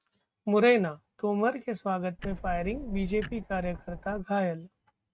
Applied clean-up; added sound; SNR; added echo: neural mask model RNNoise.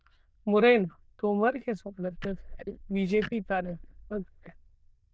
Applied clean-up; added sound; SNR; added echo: neural diffusion model UNIVERSE++.